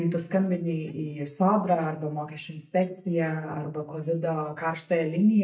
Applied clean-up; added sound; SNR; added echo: neural mask model DeepFilterNet 3.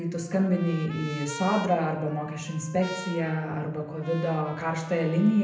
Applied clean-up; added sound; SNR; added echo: none; Trumpet; 15 dB; reverberation time 0.7 s.